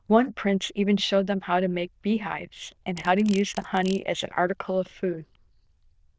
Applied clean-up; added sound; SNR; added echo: neural diffusion model UNIVERSE++.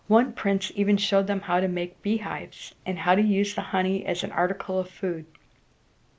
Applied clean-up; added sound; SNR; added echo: none; none; none; none.